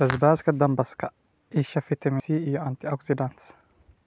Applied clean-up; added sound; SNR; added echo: none; none; none; none.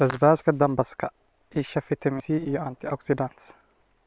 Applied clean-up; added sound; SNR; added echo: neural separator model SepFormer WHAM!.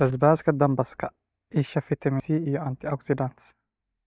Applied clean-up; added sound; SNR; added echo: neural mask model DeepFilterNet 3.